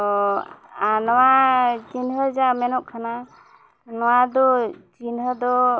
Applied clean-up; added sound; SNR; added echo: none; none; none; none.